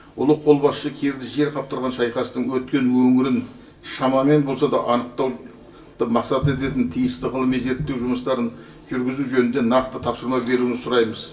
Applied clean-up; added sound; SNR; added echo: none; none; none; reverberation time 0.2 s.